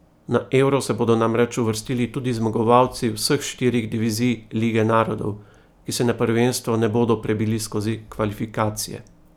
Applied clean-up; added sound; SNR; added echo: none; none; none; none.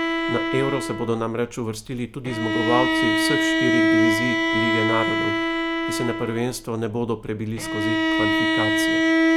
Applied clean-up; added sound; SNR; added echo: none; Bowed string instrument; -4 dB; none.